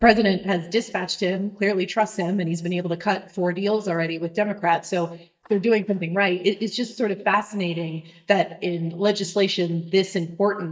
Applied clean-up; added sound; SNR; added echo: neural mask model DeepFilterNet 3.